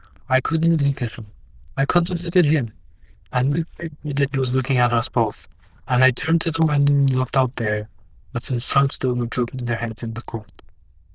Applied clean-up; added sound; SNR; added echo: neural diffusion model UNIVERSE++.